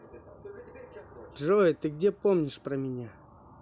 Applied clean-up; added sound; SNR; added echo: none; none; none; none.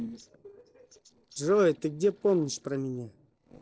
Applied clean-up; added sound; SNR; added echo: neural separator model SepFormer DNS4.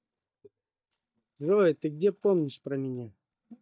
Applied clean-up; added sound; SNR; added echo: neural mask model DeepFilterNet 3.